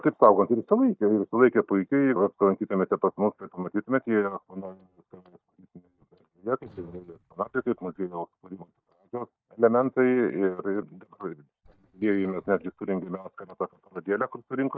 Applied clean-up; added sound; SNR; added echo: neural mask model DeepFilterNet 3.